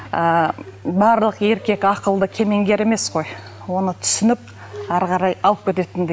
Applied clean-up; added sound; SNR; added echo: none; none; none; none.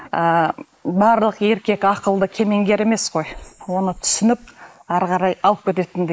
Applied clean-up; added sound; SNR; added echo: neural mask model Resemble Enhance denoiser.